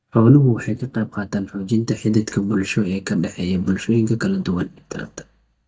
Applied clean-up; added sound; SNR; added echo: neural mask model DeepFilterNet 3.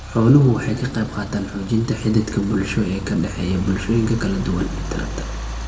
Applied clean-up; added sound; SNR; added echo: none; Idling / Engine starting / Accelerating, revving, vroom / Car; 10 dB; reverberation time 1.6 s.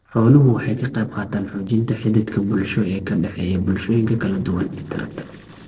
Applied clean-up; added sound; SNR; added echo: neural separator model SepFormer DNS4.